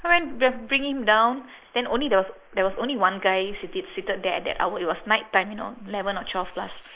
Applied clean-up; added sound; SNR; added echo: neural mask model Resemble Enhance denoiser.